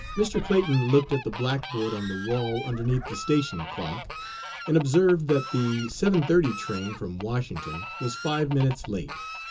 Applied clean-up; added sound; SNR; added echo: none; Fowl; 11 dB; reverberation time 0.2 s.